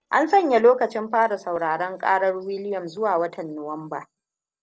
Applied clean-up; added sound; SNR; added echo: neural separator model SepFormer DNS4.